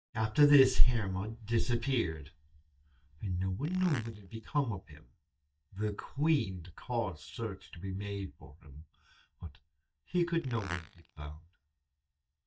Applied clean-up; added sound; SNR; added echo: neural mask model DeepFilterNet 3.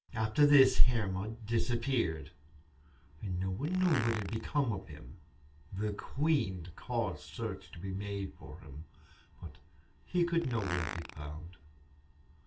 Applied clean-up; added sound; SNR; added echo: none; Fart; 13 dB; reverberation time 0.2 s.